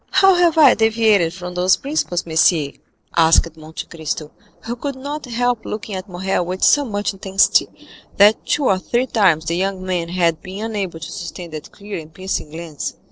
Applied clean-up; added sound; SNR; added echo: neural separator model SepFormer DNS4.